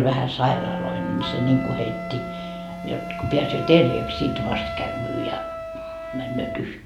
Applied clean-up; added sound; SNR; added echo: none; Wind instrument, woodwind instrument + Wind instrument, woodwind instrument; 7 dB; none.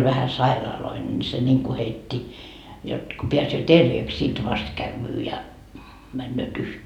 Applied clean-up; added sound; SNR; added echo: none; none; none; none.